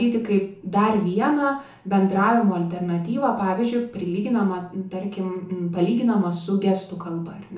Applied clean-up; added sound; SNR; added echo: none; none; none; reverberation time 0.7 s.